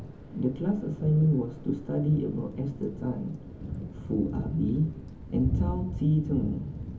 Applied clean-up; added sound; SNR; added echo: none; Thunder / Rain; 7 dB; reverberation time 0.3 s.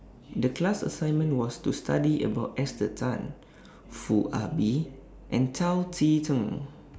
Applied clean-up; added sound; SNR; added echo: none; none; none; none.